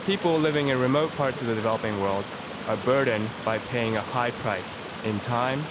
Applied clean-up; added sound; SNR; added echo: none; Stream; 10 dB; none.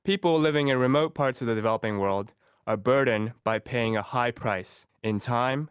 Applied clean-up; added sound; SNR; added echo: none; none; none; none.